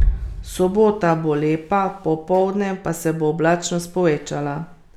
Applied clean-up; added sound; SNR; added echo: none; Bass drum; 8 dB; none.